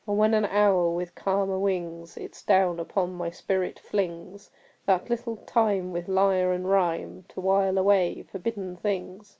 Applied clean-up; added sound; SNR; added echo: none; none; none; none.